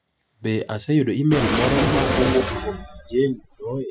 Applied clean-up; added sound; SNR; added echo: classical method Wiener filter.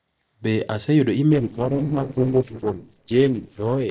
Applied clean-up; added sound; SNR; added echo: neural separator model SepFormer DNS4.